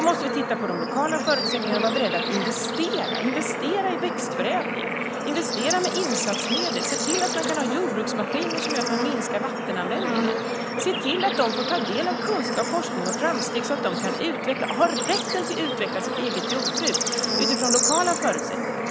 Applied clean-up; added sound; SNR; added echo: none; Bird / Insect / Frog; -1 dB; none.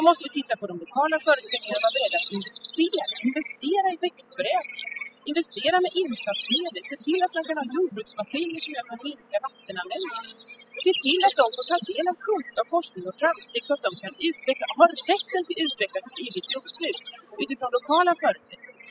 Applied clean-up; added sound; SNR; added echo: classical method spectral subtraction.